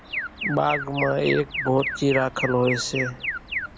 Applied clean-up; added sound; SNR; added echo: none; Alarm; 6 dB; none.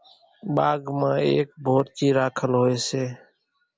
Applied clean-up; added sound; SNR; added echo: none; none; none; none.